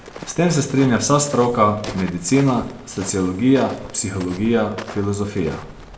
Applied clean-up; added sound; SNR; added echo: none; Walk, footsteps; 16 dB; reverberation time 0.6 s.